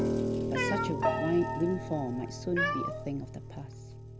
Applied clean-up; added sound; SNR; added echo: none; Cat + Piano; -2 dB; none.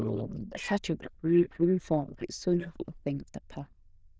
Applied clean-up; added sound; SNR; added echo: neural diffusion model UNIVERSE++.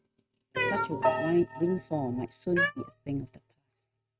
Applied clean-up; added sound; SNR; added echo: neural mask model RNNoise.